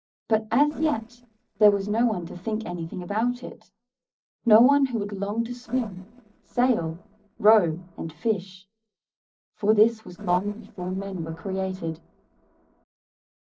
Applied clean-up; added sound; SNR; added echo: neural separator model SepFormer DNS4.